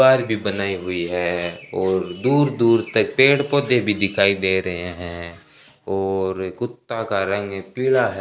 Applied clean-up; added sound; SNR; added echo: none; none; none; none.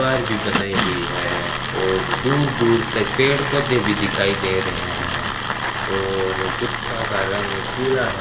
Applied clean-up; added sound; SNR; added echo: none; Tools; 1 dB; reverberation time 1.5 s.